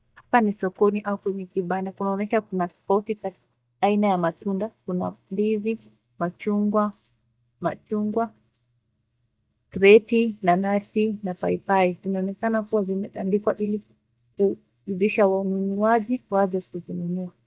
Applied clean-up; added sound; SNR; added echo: neural mask model DeepFilterNet 3.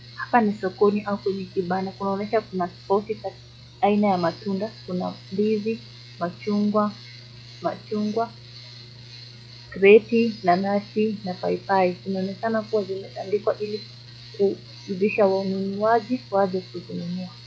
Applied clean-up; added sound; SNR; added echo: classical method log-MMSE.